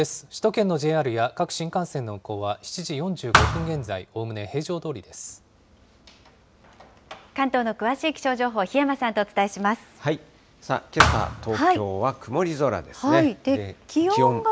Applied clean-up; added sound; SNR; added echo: none; Thump, thud; -1 dB; none.